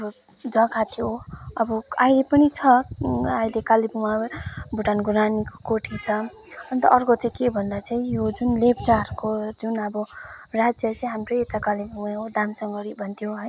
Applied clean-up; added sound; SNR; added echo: none; none; none; none.